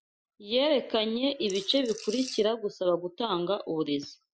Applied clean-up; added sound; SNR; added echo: classical method Wiener filter.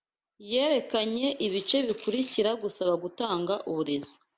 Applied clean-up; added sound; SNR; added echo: none; Rattle / Rattle (instrument); 14 dB; none.